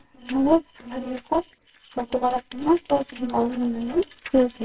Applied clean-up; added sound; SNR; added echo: neural separator model SepFormer WHAMR!.